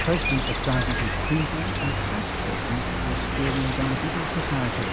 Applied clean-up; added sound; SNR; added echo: none; Cricket; -3 dB; none.